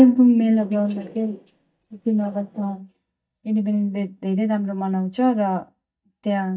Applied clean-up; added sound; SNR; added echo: neural mask model DeepFilterNet 3.